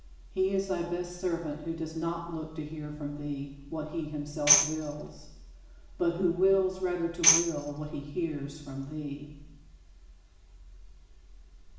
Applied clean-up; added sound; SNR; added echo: none; Tambourine; -3 dB; reverberation time 0.9 s.